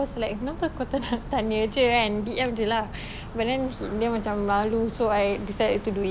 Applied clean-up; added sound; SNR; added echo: none; none; none; none.